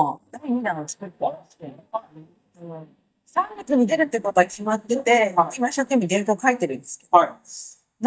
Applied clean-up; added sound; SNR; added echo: neural mask model DeepFilterNet 3.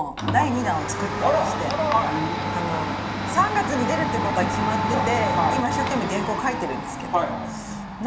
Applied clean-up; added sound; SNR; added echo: none; Domestic sounds, home sounds; 1 dB; reverberation time 0.5 s.